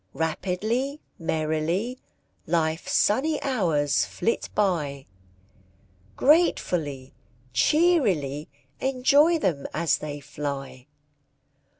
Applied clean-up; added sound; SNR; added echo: none; none; none; none.